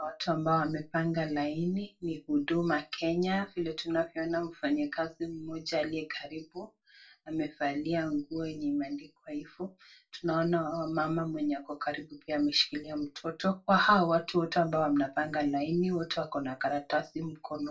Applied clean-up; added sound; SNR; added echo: none; none; none; reverberation time 0.2 s.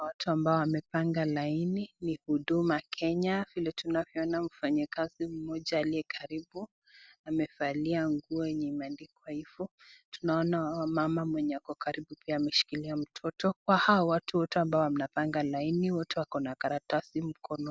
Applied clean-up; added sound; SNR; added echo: none; none; none; none.